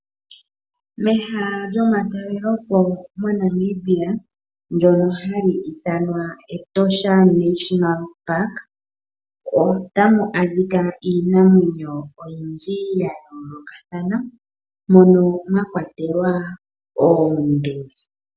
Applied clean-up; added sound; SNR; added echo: none; none; none; none.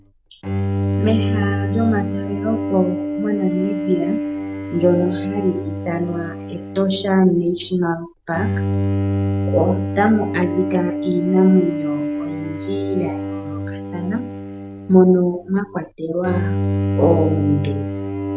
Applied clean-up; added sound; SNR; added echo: none; Bowed string instrument; 3 dB; none.